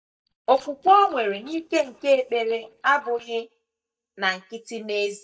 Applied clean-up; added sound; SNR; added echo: neural mask model DeepFilterNet 3.